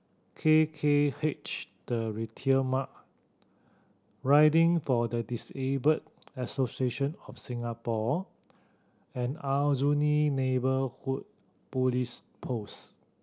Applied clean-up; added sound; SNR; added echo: none; none; none; none.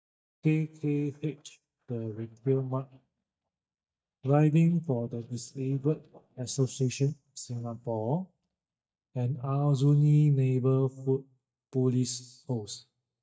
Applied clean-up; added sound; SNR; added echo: neural mask model DeepFilterNet 3.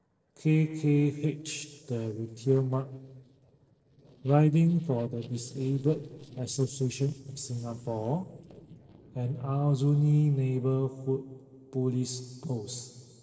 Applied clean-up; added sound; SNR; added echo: neural separator model SepFormer DNS4.